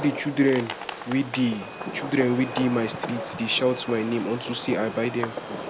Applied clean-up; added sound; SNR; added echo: none; Fireworks; 9 dB; none.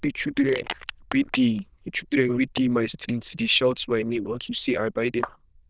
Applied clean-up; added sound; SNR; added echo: neural diffusion model UNIVERSE++.